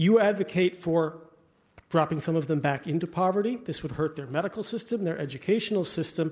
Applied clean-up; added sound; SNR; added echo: none; none; none; none.